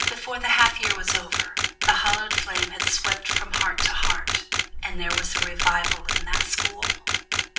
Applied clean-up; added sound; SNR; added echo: none; Camera; 0 dB; reverberation time 0.4 s.